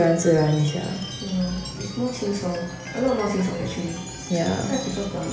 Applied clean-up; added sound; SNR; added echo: none; Chime; 13 dB; reverberation time 1.0 s.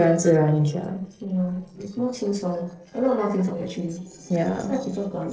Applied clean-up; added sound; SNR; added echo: neural separator model SepFormer DNS4.